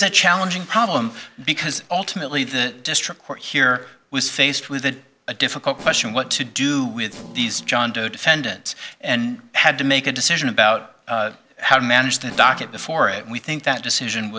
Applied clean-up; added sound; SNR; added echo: neural separator model SepFormer DNS4.